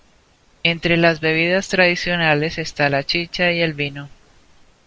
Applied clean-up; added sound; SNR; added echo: none; none; none; none.